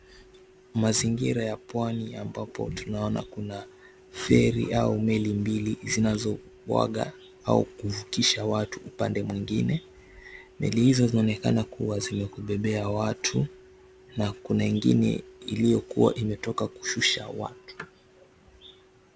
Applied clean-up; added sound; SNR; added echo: none; none; none; none.